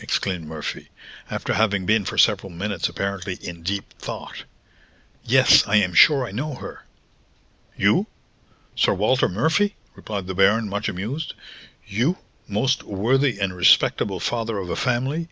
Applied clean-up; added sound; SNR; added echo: none; none; none; none.